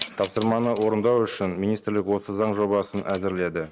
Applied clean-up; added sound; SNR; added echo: neural mask model RNNoise.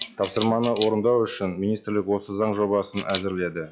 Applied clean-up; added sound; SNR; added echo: classical method log-MMSE.